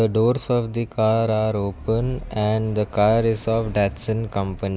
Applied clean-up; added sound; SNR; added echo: none; none; none; none.